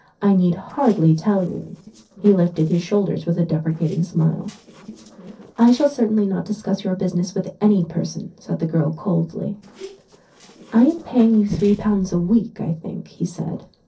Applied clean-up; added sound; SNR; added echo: neural separator model SepFormer DNS4.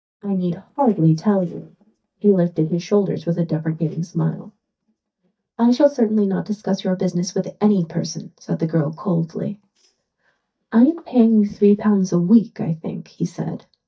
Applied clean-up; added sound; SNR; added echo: neural mask model DeepFilterNet 3.